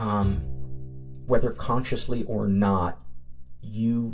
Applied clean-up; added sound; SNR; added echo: none; Bowed string instrument; 13 dB; reverberation time 0.1 s.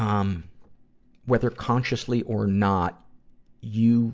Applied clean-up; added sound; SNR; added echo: none; none; none; none.